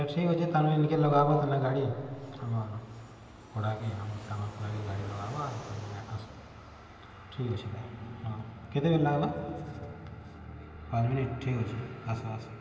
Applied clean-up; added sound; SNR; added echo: none; Fixed-wing aircraft, airplane; 20 dB; reverberation time 2.9 s.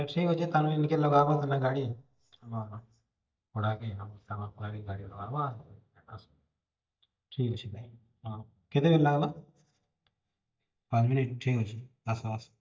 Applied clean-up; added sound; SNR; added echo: neural mask model DeepFilterNet 3.